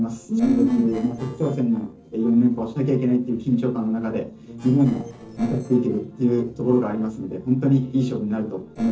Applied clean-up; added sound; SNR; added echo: neural separator model SepFormer DNS4.